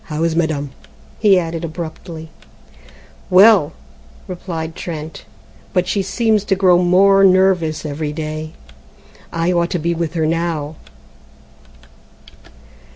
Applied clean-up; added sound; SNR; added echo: none; none; none; none.